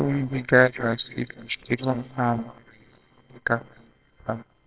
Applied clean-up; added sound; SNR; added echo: neural separator model SepFormer WHAMR!.